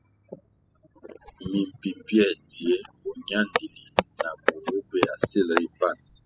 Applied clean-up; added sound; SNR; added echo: classical method spectral subtraction.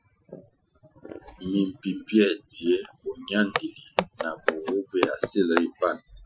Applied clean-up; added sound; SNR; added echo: classical method Wiener filter.